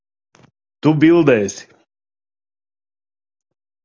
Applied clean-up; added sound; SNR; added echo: none; none; none; none.